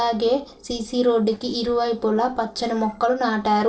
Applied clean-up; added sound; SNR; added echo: neural separator model SepFormer DNS4.